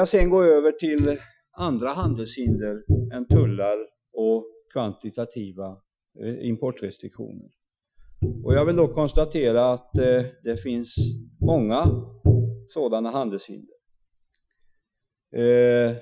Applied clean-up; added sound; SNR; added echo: classical method Wiener filter.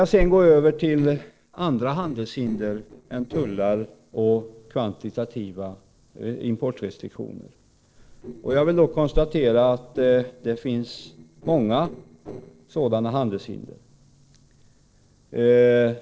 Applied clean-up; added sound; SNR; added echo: neural separator model SepFormer DNS4.